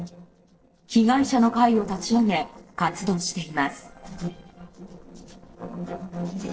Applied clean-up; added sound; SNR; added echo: neural separator model SepFormer DNS4.